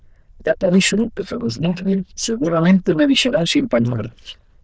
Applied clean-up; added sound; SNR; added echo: neural diffusion model UNIVERSE++.